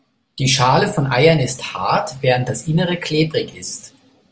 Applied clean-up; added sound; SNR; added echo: none; none; none; none.